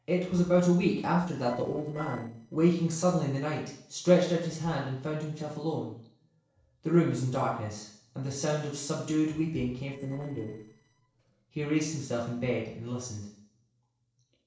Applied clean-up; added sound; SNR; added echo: neural separator model SepFormer DNS4.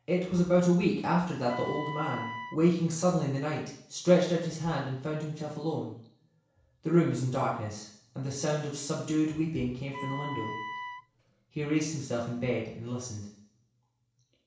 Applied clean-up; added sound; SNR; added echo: none; Wind instrument, woodwind instrument; 10 dB; reverberation time 0.7 s.